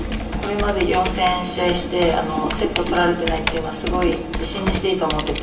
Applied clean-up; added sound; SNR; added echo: none; Computer keyboard; 7 dB; reverberation time 0.2 s.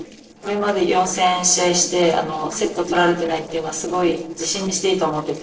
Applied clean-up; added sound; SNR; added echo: neural separator model SepFormer DNS4.